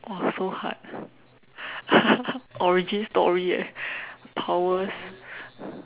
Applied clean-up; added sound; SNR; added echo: none; none; none; none.